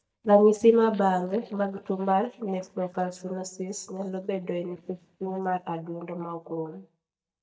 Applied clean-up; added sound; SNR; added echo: neural mask model DeepFilterNet 3.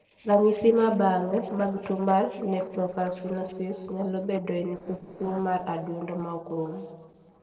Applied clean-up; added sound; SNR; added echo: neural separator model SepFormer DNS4.